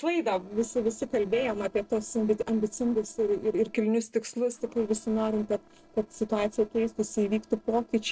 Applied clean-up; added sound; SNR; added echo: neural separator model SepFormer DNS4.